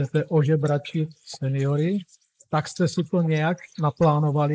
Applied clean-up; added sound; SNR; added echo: neural mask model Resemble Enhance denoiser.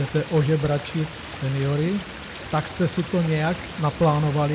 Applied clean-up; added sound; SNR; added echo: none; Stream; 12 dB; none.